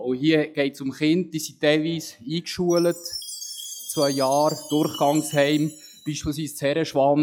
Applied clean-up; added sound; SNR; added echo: classical method log-MMSE.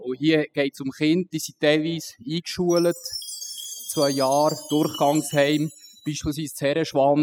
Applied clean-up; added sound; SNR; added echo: classical method spectral subtraction.